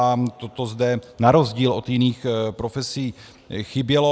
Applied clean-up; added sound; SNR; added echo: none; none; none; none.